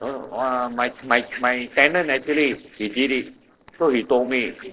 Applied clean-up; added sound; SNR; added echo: neural separator model SepFormer DNS4.